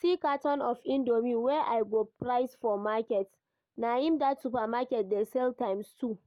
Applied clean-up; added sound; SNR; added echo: none; none; none; none.